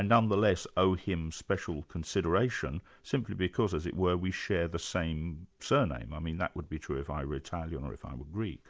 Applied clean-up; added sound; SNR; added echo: none; none; none; none.